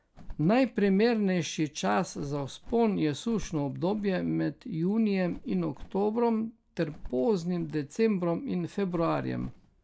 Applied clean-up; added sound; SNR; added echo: none; Bird; 19 dB; none.